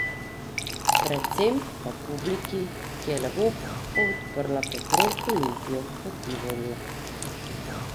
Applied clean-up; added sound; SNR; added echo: none; Liquid; -1 dB; none.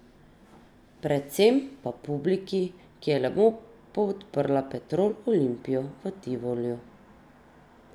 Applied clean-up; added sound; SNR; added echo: none; none; none; none.